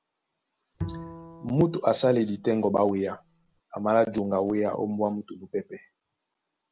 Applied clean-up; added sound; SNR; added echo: none; Bowed string instrument; 15 dB; none.